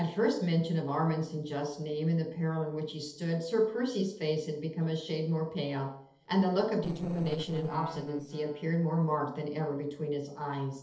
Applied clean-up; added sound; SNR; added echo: neural separator model SepFormer DNS4.